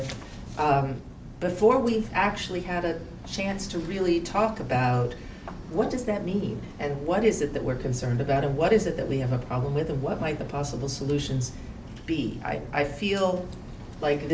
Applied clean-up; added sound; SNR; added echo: none; none; none; none.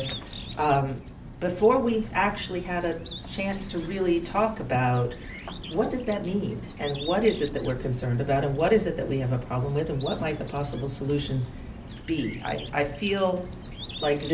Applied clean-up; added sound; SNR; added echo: none; Bird; 18 dB; none.